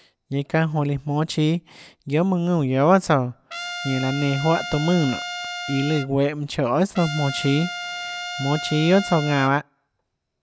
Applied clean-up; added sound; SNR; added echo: none; Trumpet; 9 dB; none.